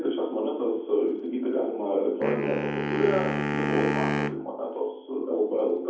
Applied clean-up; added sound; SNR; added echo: none; Wind instrument, woodwind instrument; 5 dB; reverberation time 0.7 s.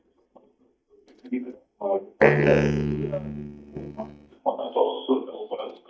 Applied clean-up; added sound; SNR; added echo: neural mask model DeepFilterNet 3.